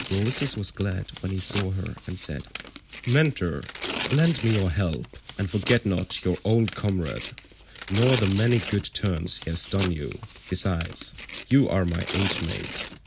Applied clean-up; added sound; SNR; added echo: none; Tearing; 9 dB; none.